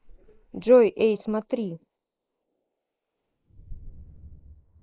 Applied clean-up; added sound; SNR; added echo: neural mask model Resemble Enhance denoiser.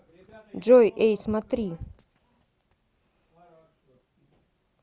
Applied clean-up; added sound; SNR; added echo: none; none; none; none.